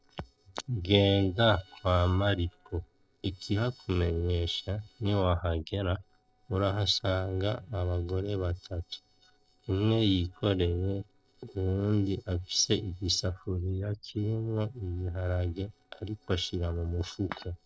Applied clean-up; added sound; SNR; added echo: neural separator model SepFormer DNS4.